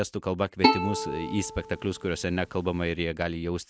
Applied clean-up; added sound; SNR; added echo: none; Bowed string instrument; 0 dB; none.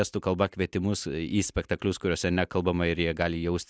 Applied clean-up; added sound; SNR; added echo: none; none; none; none.